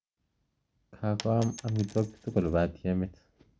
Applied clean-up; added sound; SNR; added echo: none; Coin (dropping); 17 dB; none.